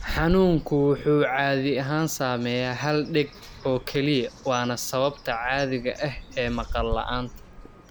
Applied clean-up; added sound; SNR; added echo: none; Bird; 12 dB; none.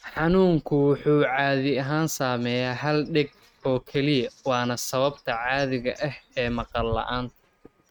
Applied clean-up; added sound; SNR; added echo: neural mask model RNNoise.